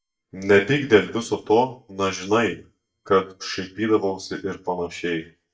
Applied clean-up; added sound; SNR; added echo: neural mask model DeepFilterNet 3.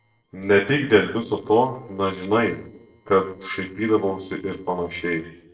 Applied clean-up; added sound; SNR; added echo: neural separator model SepFormer DNS4.